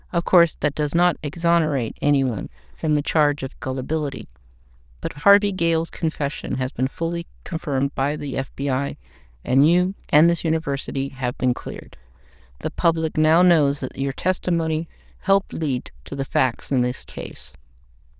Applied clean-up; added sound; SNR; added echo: neural diffusion model UNIVERSE++.